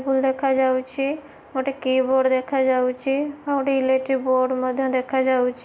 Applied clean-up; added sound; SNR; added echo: none; none; none; none.